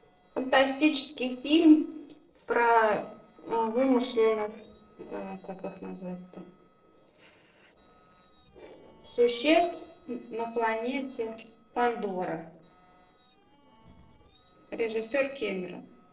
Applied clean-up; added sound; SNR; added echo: neural separator model SepFormer DNS4.